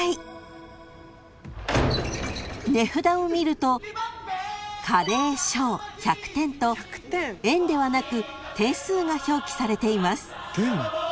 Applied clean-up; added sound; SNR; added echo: none; Bass drum; 18 dB; none.